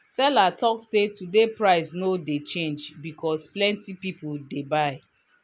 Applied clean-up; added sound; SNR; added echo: none; none; none; none.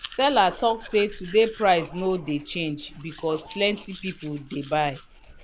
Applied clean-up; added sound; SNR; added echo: none; Domestic sounds, home sounds + Printer / Engine; 18 dB; none.